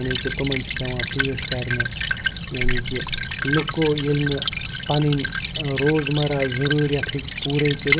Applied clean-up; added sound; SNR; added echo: none; Stream / Trickle, dribble; 1 dB; none.